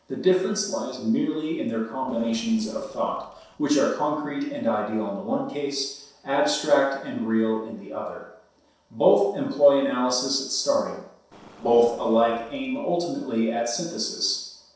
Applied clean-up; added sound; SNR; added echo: neural separator model SepFormer DNS4.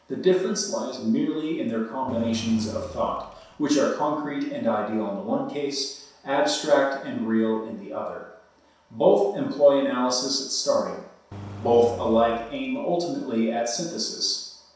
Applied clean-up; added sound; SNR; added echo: none; Engine; 15 dB; reverberation time 0.7 s.